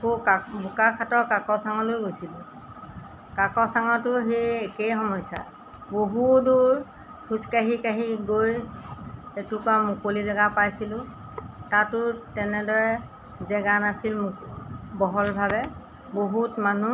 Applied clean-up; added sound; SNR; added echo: none; none; none; none.